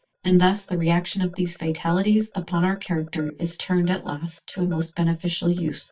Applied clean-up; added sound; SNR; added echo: neural mask model DeepFilterNet 3.